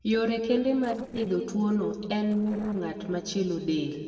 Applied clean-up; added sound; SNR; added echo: neural separator model SepFormer DNS4.